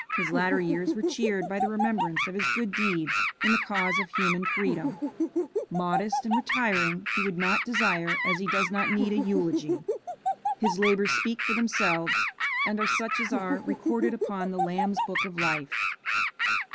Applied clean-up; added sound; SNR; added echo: none; Animal; -1 dB; none.